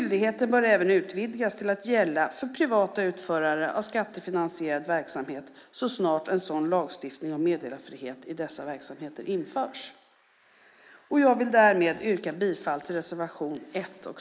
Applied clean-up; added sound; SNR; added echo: neural mask model Resemble Enhance denoiser.